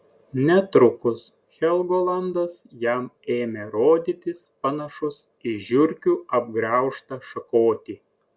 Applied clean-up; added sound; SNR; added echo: none; none; none; none.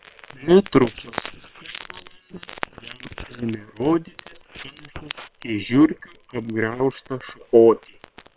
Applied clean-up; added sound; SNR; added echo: neural separator model SepFormer WHAM!.